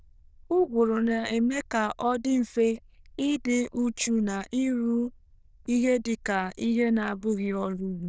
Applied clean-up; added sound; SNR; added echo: neural diffusion model UNIVERSE++.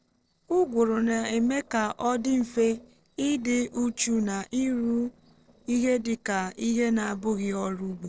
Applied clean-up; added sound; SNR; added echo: neural separator model SepFormer DNS4.